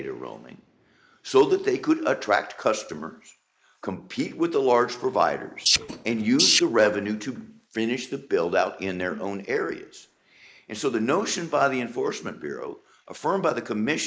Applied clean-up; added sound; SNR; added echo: neural mask model Resemble Enhance denoiser.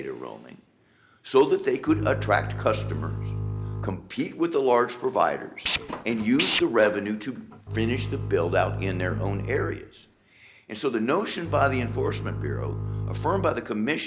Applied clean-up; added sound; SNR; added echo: none; Tools + Bowed string instrument; 3 dB; none.